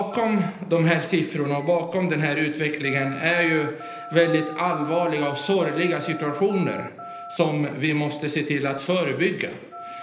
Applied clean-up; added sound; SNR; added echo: none; Telephone; 16 dB; reverberation time 0.8 s.